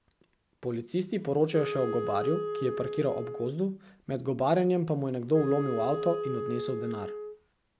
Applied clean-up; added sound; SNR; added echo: none; Wind instrument, woodwind instrument; 5 dB; none.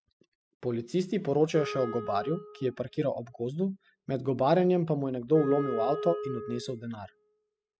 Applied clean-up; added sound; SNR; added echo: classical method spectral subtraction.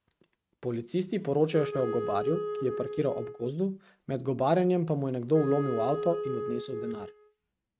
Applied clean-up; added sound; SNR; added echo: neural mask model RNNoise.